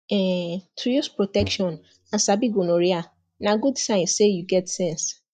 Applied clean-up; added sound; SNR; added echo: neural mask model DeepFilterNet 3.